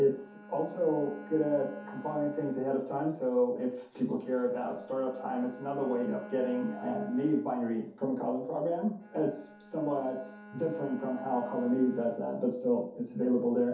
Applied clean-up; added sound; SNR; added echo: none; Bowed string instrument; 18 dB; reverberation time 0.5 s.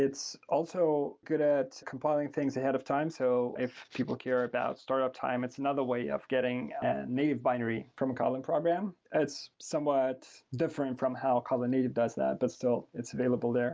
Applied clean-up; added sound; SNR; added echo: none; none; none; none.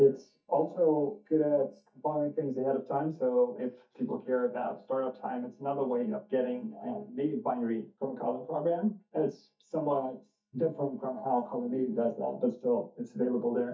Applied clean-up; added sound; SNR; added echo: neural mask model DeepFilterNet 3.